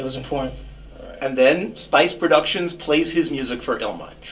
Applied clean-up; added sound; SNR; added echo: none; none; none; reverberation time 0.2 s.